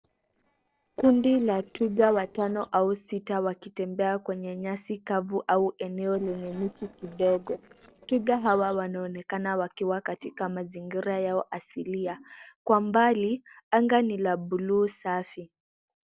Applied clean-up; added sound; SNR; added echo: neural separator model SepFormer DNS4.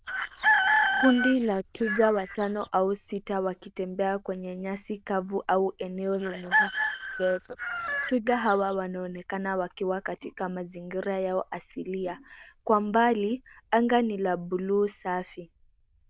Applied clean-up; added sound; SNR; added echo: neural diffusion model UNIVERSE++.